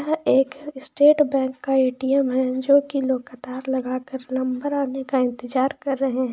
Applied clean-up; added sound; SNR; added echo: none; none; none; none.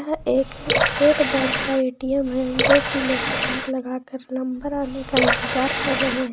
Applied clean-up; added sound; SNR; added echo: none; Water tap, faucet / Water; 1 dB; none.